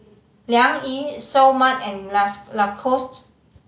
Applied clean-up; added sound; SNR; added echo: none; none; none; none.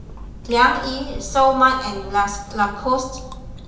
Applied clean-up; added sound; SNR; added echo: none; Chewing, mastication; 13 dB; reverberation time 0.8 s.